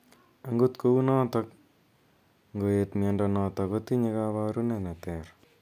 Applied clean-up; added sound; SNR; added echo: none; none; none; none.